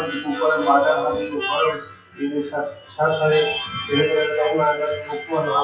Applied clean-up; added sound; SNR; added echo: classical method WPE with log-MMSE.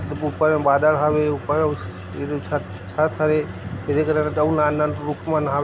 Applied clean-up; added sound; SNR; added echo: none; none; none; none.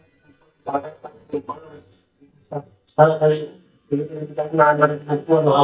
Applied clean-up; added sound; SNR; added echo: neural mask model DeepFilterNet 3.